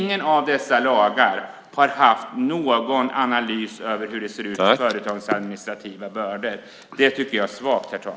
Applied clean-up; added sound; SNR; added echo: none; none; none; none.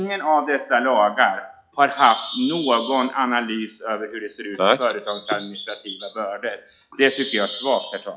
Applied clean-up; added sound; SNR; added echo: classical method log-MMSE.